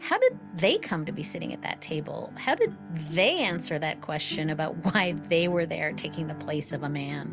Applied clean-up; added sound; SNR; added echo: none; none; none; none.